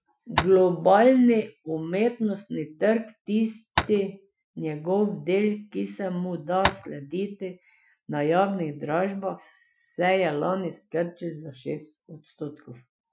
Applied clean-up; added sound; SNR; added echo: classical method Wiener filter.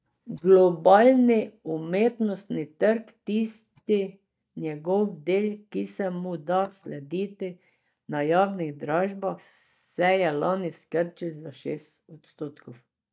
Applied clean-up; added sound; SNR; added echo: neural mask model DeepFilterNet 3.